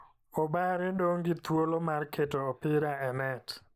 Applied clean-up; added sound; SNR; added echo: neural mask model Resemble Enhance denoiser.